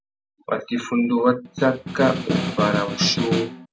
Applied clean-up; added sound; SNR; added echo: none; Snare drum; 3 dB; none.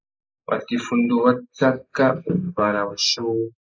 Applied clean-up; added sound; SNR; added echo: neural mask model Resemble Enhance denoiser.